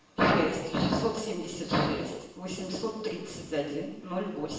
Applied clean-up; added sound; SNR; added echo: none; none; none; reverberation time 1.0 s.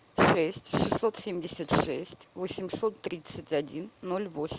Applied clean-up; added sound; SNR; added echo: none; none; none; none.